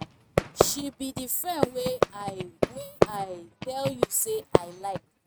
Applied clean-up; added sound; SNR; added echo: neural mask model RNNoise.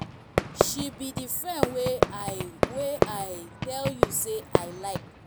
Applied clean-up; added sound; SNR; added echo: none; Fireworks; -4 dB; none.